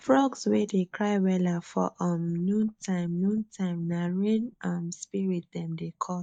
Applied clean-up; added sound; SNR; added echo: neural mask model DeepFilterNet 3.